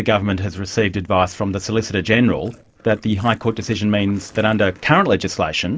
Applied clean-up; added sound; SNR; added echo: neural separator model SepFormer DNS4.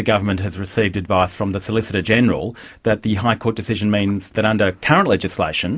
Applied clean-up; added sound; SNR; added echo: none; none; none; none.